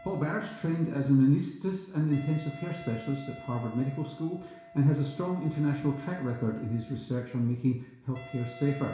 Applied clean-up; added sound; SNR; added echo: none; Wind instrument, woodwind instrument; 19 dB; reverberation time 0.7 s.